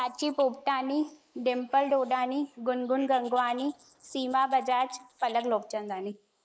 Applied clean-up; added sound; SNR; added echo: neural mask model Resemble Enhance denoiser.